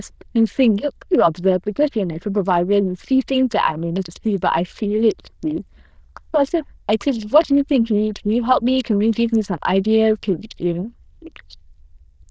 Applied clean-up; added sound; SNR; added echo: neural diffusion model UNIVERSE++.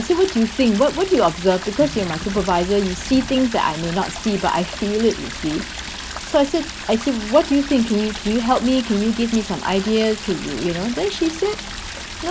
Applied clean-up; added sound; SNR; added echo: none; Stream; 12 dB; none.